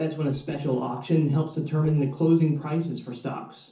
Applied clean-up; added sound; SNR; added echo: neural separator model SepFormer DNS4.